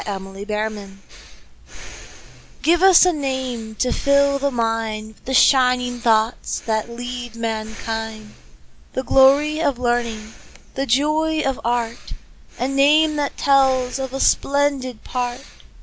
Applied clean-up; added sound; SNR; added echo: none; Breathing; 16 dB; none.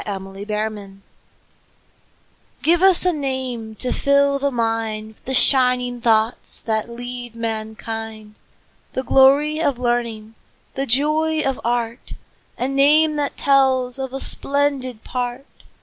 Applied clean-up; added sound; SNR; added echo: none; none; none; none.